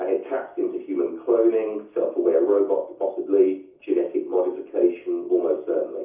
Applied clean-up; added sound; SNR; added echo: none; none; none; reverberation time 0.6 s.